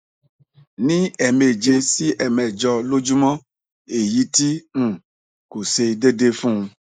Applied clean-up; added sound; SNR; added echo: neural mask model Resemble Enhance denoiser.